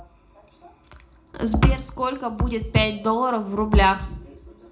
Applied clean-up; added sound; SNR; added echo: none; none; none; reverberation time 0.3 s.